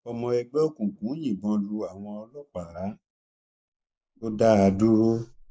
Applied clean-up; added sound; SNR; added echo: neural mask model Resemble Enhance denoiser.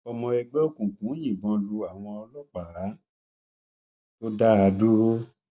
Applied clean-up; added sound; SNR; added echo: none; none; none; none.